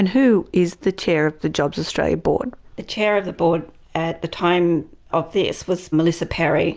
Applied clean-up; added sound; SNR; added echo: none; none; none; none.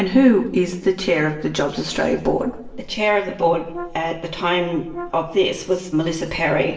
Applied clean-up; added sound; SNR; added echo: none; Brass instrument; 16 dB; reverberation time 0.8 s.